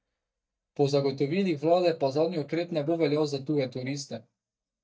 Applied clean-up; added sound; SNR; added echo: neural mask model DeepFilterNet 3.